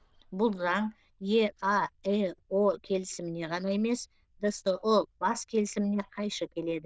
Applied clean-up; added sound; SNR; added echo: neural diffusion model UNIVERSE++.